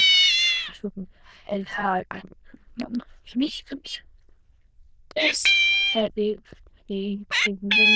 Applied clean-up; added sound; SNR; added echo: neural diffusion model UNIVERSE++.